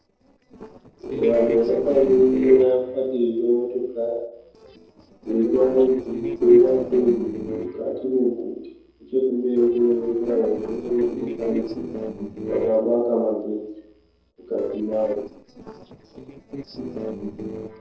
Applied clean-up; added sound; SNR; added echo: neural separator model SepFormer DNS4.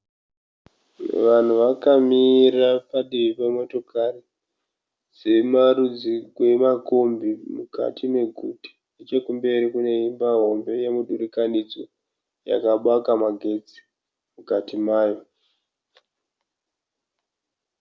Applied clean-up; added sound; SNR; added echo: none; none; none; none.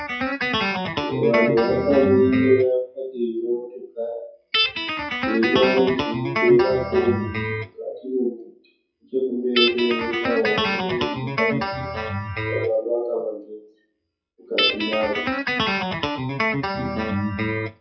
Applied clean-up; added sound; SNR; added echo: classical method WPE with log-MMSE.